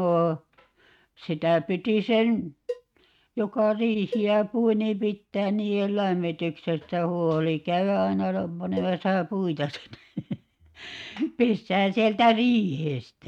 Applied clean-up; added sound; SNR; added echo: neural mask model RNNoise.